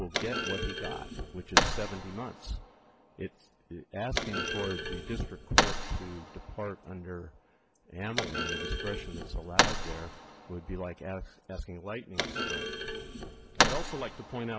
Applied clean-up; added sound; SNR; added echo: none; Thump, thud; -4 dB; none.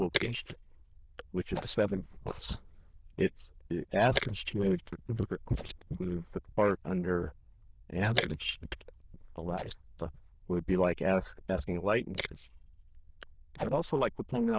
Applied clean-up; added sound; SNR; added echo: neural diffusion model UNIVERSE++.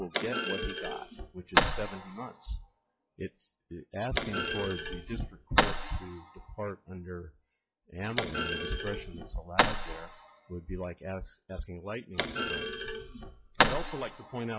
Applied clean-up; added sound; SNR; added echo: classical method log-MMSE.